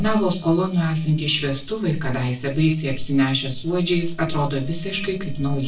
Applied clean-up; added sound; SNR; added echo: neural separator model SepFormer DNS4.